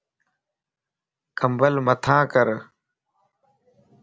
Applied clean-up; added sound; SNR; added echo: none; none; none; none.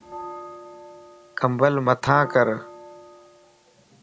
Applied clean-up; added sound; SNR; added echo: none; Bell; 16 dB; none.